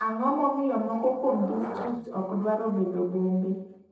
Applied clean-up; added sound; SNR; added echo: neural separator model SepFormer DNS4.